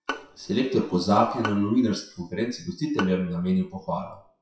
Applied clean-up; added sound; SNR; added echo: classical method WPE with log-MMSE.